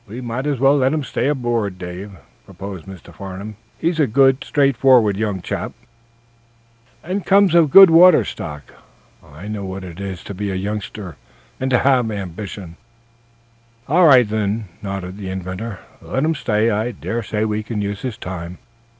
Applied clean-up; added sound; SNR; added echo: none; none; none; none.